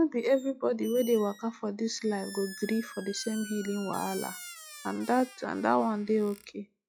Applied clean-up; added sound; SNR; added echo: classical method log-MMSE.